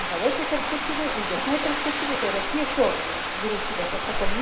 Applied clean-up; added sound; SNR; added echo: none; Bathtub (filling or washing); -2 dB; reverberation time 0.7 s.